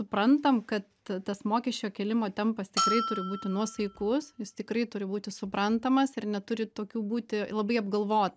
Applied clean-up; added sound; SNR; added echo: none; Bell; 5 dB; none.